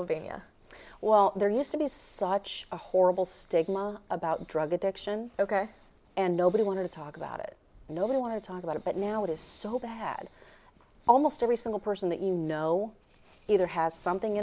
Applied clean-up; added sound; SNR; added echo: none; none; none; none.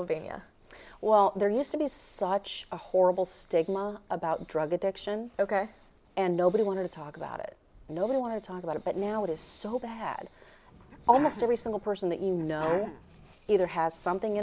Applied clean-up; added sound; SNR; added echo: none; Sneeze; 13 dB; none.